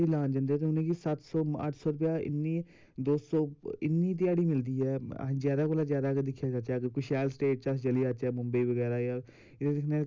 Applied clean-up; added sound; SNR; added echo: none; none; none; none.